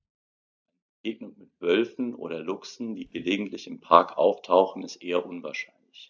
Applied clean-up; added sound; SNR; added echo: neural mask model DeepFilterNet 3.